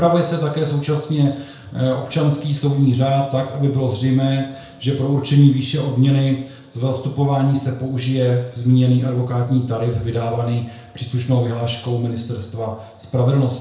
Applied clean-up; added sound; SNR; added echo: none; none; none; reverberation time 0.5 s.